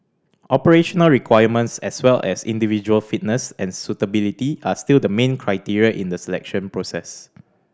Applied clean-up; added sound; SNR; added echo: none; none; none; none.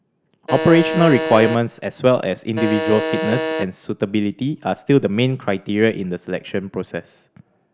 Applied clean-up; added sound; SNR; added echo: none; Alarm; 4 dB; none.